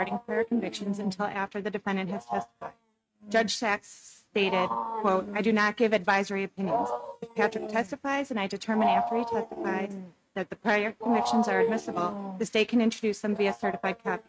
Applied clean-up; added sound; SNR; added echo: neural mask model RNNoise.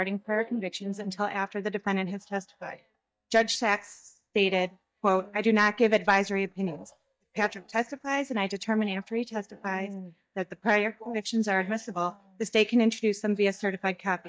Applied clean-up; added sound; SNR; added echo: neural mask model DeepFilterNet 3.